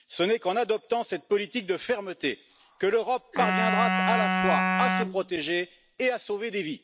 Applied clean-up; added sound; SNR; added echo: none; Wind instrument, woodwind instrument; -1 dB; none.